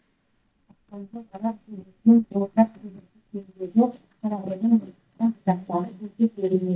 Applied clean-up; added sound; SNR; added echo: neural mask model DeepFilterNet 3.